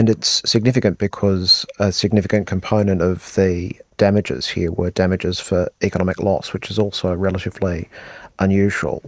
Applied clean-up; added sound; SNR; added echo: neural mask model Resemble Enhance denoiser.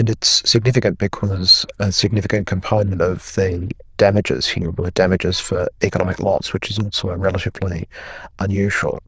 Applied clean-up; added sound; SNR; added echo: neural diffusion model UNIVERSE++.